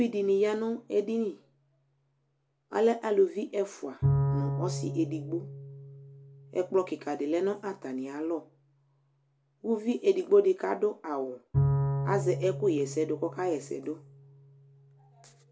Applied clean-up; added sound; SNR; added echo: none; Bowed string instrument; 5 dB; none.